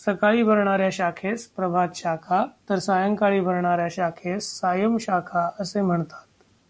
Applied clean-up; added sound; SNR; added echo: none; none; none; none.